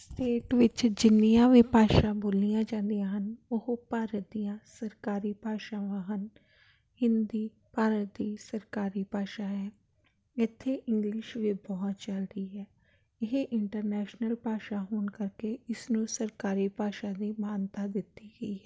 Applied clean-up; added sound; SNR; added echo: none; none; none; none.